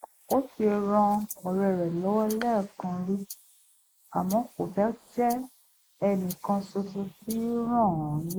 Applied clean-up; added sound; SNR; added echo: neural mask model Resemble Enhance denoiser.